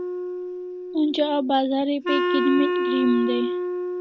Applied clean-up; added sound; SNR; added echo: none; Wind instrument, woodwind instrument; 2 dB; none.